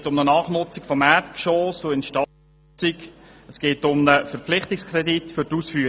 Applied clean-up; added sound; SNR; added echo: none; none; none; none.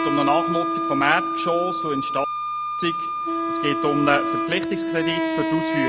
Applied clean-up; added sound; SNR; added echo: none; Wind instrument, woodwind instrument + Wind instrument, woodwind instrument; -1 dB; none.